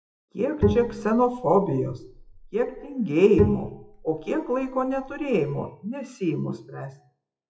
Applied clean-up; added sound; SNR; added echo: classical method WPE with log-MMSE.